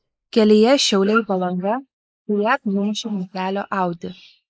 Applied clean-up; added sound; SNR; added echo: neural mask model Resemble Enhance denoiser.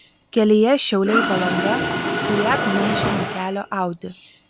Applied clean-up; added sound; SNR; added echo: none; Mechanisms; 3 dB; none.